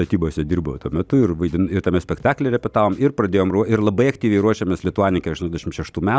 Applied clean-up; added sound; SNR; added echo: none; none; none; none.